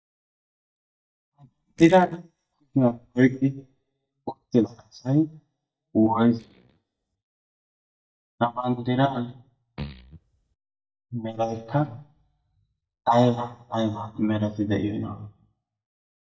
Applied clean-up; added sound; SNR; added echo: neural mask model DeepFilterNet 3.